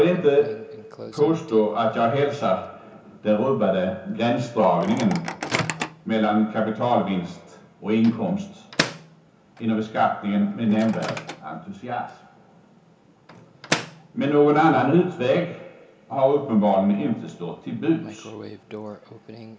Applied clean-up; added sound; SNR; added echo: none; Microwave oven; 13 dB; reverberation time 0.6 s.